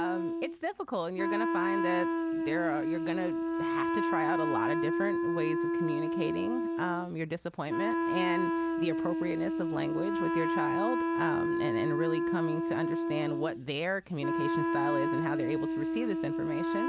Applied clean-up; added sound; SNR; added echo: none; Wind instrument, woodwind instrument; -4 dB; none.